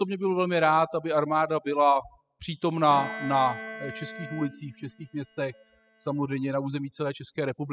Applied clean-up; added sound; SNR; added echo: classical method spectral subtraction.